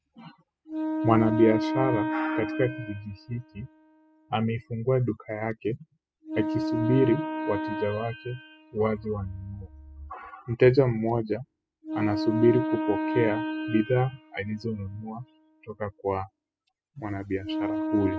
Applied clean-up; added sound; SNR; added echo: classical method spectral subtraction.